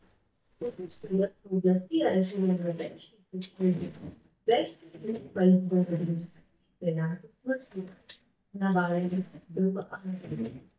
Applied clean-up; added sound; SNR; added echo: neural mask model DeepFilterNet 3.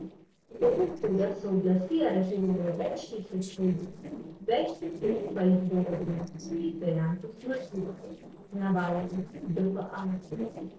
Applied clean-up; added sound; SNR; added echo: neural separator model SepFormer DNS4.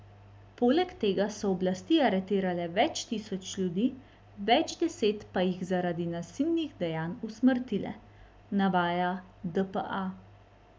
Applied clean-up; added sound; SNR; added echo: none; none; none; none.